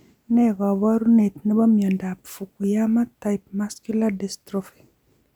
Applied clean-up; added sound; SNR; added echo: none; none; none; none.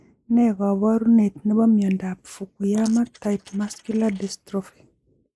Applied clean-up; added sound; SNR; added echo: neural mask model Resemble Enhance denoiser.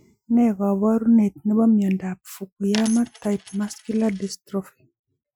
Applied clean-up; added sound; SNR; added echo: classical method Wiener filter.